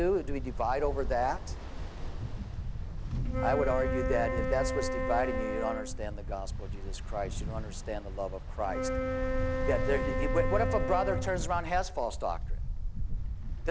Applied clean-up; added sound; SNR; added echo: none; Wind instrument, woodwind instrument + Ocean; -2 dB; none.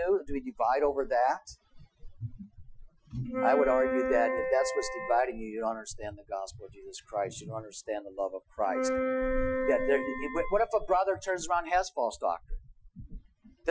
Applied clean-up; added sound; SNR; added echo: classical method Wiener filter.